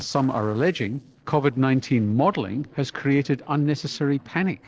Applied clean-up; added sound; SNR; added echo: neural separator model SepFormer DNS4.